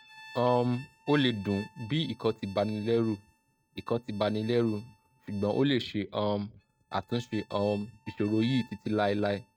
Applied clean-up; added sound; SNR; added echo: neural mask model RNNoise.